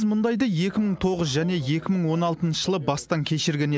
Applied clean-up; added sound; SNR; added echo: none; none; none; none.